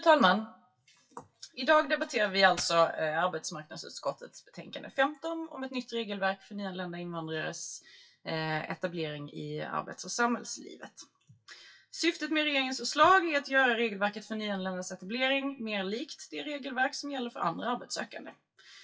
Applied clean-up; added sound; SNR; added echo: classical method WPE with log-MMSE.